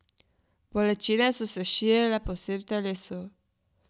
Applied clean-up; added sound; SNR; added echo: none; none; none; none.